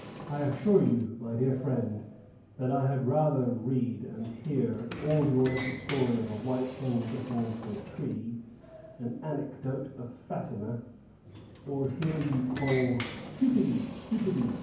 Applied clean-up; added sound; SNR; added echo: none; Sliding door; 13 dB; reverberation time 0.9 s.